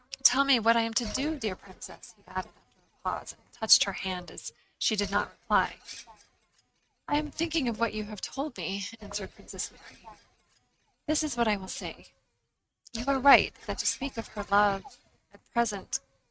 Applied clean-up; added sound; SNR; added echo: neural mask model RNNoise.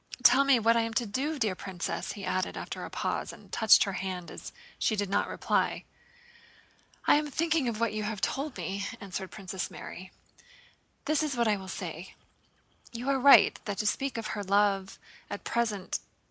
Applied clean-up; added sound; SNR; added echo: none; none; none; none.